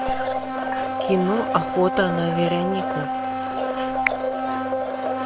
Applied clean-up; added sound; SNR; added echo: none; Domestic sounds, home sounds; -1 dB; none.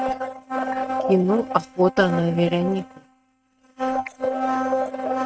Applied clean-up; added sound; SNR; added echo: neural mask model RNNoise.